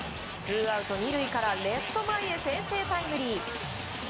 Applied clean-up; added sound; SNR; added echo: none; none; none; none.